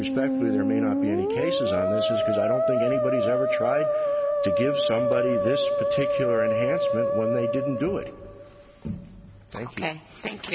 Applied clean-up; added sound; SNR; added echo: none; Musical instrument; -4 dB; none.